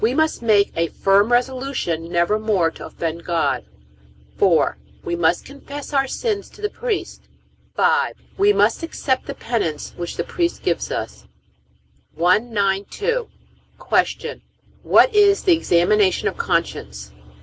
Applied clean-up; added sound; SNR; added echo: none; none; none; none.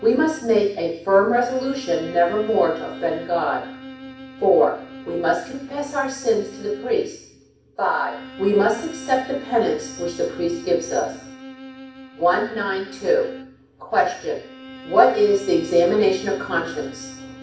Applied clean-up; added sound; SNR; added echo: none; Bowed string instrument; 17 dB; reverberation time 0.6 s.